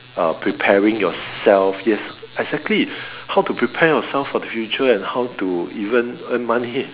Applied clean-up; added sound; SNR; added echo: none; none; none; none.